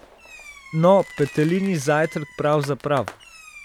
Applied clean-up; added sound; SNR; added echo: none; Fireworks; 19 dB; none.